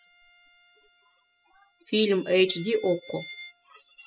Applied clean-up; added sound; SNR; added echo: classical method spectral subtraction.